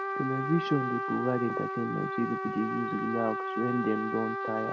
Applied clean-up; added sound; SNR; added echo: none; Trumpet; 2 dB; none.